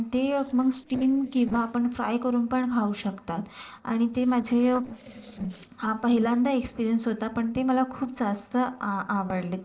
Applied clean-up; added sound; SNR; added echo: neural separator model SepFormer DNS4.